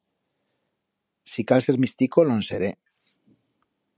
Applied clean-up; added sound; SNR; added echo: none; none; none; none.